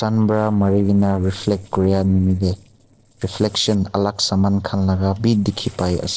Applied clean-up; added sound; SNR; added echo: neural separator model SepFormer DNS4.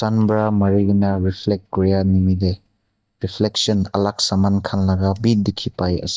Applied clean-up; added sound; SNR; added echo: neural mask model DeepFilterNet 3.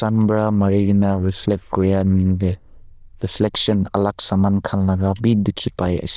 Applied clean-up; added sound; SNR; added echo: neural diffusion model UNIVERSE++.